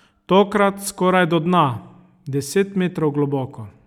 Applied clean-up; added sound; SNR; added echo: none; none; none; none.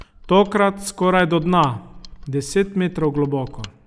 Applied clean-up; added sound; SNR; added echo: none; Mechanisms; 19 dB; none.